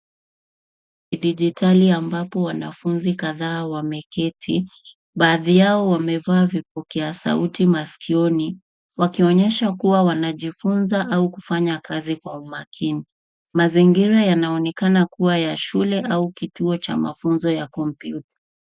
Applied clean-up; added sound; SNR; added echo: none; none; none; none.